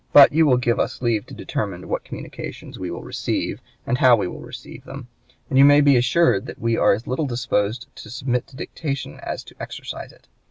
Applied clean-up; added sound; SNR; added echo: none; none; none; none.